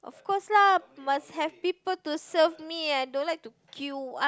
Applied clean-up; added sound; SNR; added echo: none; none; none; none.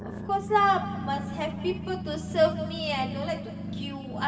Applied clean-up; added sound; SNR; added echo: none; Growling; 6 dB; reverberation time 2.5 s.